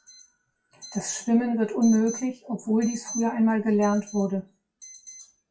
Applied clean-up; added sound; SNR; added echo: classical method WPE with log-MMSE.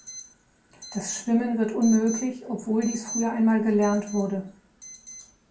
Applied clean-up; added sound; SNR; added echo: none; Alarm; 16 dB; reverberation time 0.2 s.